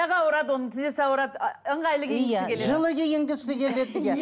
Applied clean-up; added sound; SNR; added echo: none; none; none; none.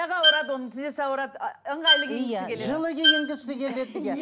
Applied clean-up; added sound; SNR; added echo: none; Bowed string instrument; -3 dB; none.